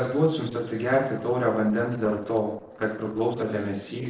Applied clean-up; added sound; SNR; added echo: neural separator model SepFormer DNS4.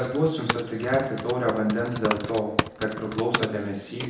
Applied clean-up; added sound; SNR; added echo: none; Typing; 6 dB; reverberation time 0.9 s.